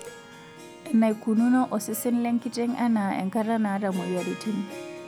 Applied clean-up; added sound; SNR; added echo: none; Harp; 17 dB; none.